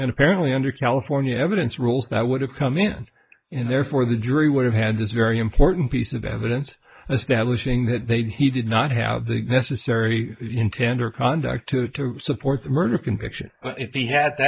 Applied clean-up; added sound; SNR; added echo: neural mask model Resemble Enhance denoiser.